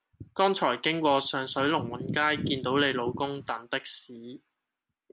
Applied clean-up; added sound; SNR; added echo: none; none; none; none.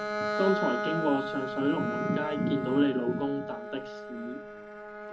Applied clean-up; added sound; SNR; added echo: none; Bowed string instrument; 4 dB; reverberation time 0.4 s.